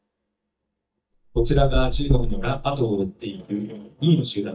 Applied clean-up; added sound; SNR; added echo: neural mask model DeepFilterNet 3.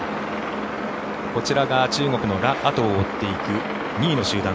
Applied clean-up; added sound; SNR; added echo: none; none; none; none.